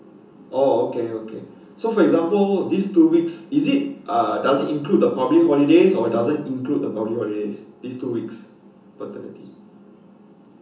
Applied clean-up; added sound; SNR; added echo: none; none; none; reverberation time 0.8 s.